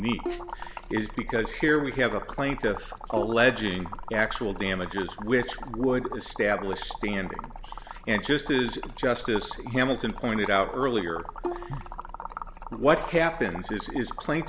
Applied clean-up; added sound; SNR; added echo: none; Liquid + Bowed string instrument; 12 dB; none.